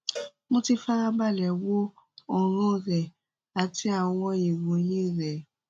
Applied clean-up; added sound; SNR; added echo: neural mask model RNNoise.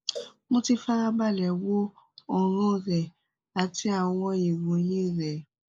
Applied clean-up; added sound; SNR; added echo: neural mask model Resemble Enhance denoiser.